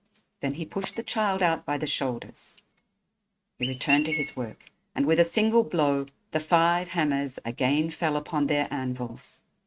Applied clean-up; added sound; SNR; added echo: neural mask model RNNoise.